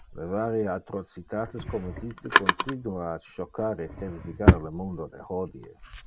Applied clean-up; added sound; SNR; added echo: none; Drawer open or close; -4 dB; none.